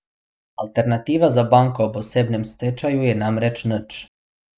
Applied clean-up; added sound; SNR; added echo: none; none; none; none.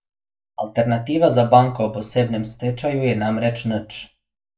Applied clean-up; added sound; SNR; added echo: none; none; none; reverberation time 0.2 s.